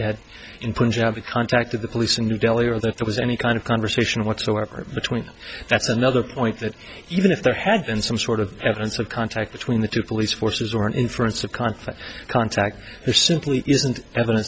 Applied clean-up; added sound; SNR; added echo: none; none; none; none.